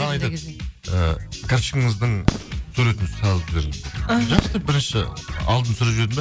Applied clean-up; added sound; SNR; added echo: none; Fireworks; 7 dB; none.